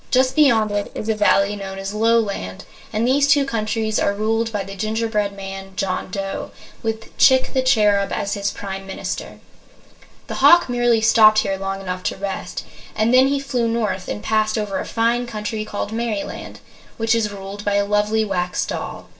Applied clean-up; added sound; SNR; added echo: neural separator model SepFormer DNS4.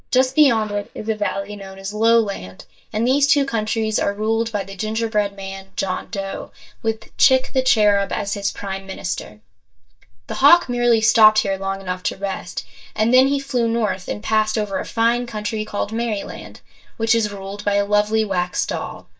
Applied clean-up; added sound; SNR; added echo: neural mask model DeepFilterNet 3.